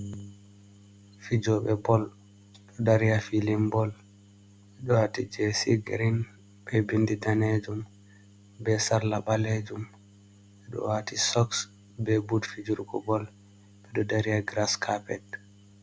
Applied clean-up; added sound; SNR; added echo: none; none; none; none.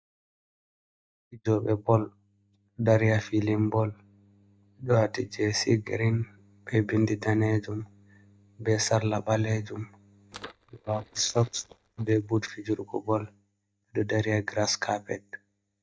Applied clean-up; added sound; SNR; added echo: neural mask model DeepFilterNet 3.